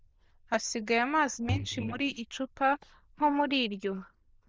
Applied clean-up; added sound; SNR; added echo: neural diffusion model UNIVERSE++.